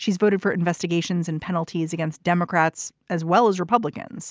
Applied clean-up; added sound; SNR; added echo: none; none; none; none.